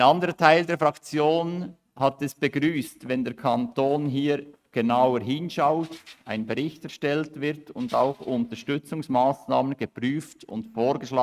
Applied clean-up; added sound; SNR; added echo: neural mask model RNNoise.